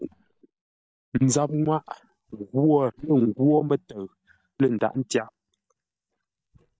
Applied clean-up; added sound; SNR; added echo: neural mask model DeepFilterNet 3.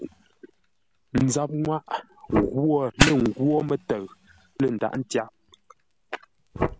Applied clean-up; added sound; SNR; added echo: none; Fire; 5 dB; none.